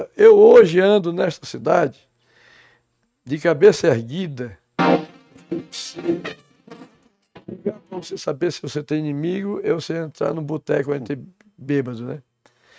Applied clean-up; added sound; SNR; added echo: neural mask model RNNoise.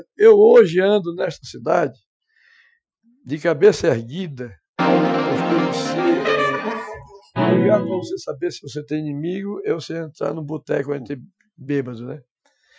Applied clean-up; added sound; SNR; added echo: classical method Wiener filter.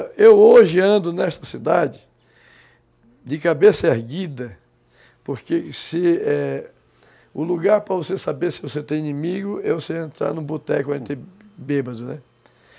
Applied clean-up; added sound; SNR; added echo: none; none; none; none.